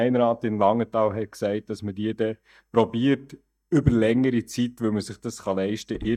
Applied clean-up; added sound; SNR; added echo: neural mask model DeepFilterNet 3.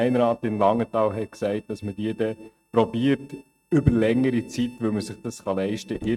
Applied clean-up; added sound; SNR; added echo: neural mask model RNNoise.